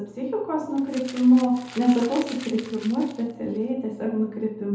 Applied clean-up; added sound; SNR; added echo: none; Crumpling, crinkling; 19 dB; reverberation time 0.8 s.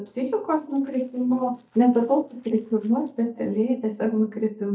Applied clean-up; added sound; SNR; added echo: neural mask model DeepFilterNet 3.